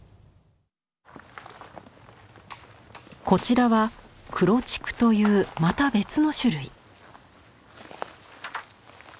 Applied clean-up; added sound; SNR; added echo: none; none; none; none.